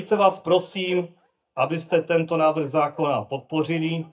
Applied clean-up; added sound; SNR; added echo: neural mask model DeepFilterNet 3.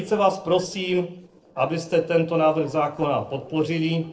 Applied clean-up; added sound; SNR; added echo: neural separator model SepFormer DNS4.